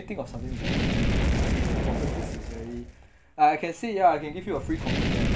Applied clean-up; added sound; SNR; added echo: none; Fire; -2 dB; none.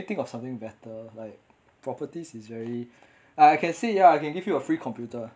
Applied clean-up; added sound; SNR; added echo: none; none; none; none.